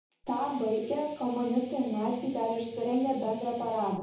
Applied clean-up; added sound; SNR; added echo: none; Guitar; 19 dB; reverberation time 0.7 s.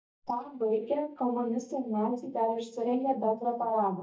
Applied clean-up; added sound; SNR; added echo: neural mask model DeepFilterNet 3.